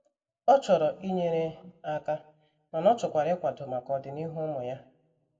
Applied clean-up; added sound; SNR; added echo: none; none; none; reverberation time 0.3 s.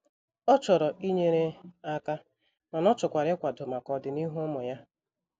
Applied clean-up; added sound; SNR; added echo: none; none; none; none.